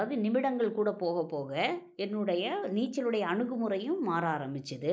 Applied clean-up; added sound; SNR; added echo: neural mask model Resemble Enhance denoiser.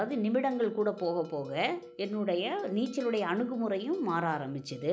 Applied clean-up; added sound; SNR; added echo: none; Bell; 19 dB; none.